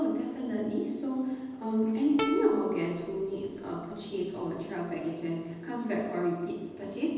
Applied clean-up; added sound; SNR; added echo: none; Plucked string instrument; 9 dB; reverberation time 1.1 s.